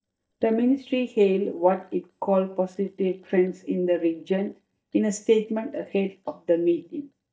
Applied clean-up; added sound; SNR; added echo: neural mask model DeepFilterNet 3.